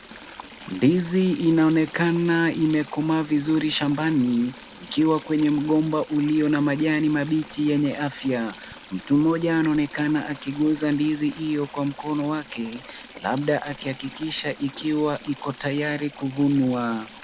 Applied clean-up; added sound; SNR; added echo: none; Stream / Trickle, dribble; 20 dB; none.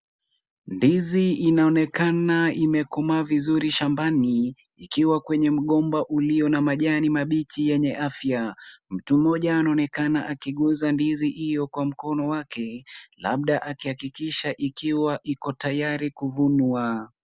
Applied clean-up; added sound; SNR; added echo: none; none; none; none.